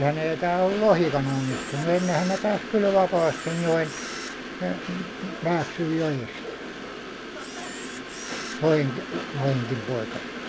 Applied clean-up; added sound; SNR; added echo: none; Train + Camera; 9 dB; none.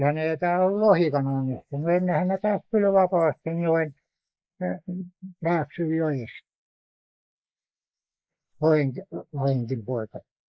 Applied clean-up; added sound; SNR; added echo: neural mask model Resemble Enhance denoiser.